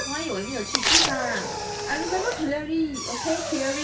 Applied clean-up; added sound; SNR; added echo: none; Drill + Tearing; -1 dB; none.